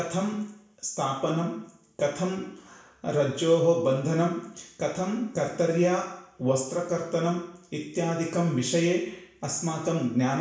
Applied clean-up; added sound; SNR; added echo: none; none; none; reverberation time 0.7 s.